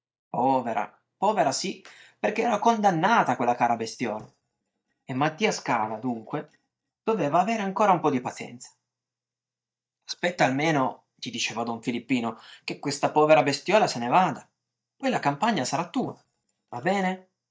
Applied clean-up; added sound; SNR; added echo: neural mask model DeepFilterNet 3.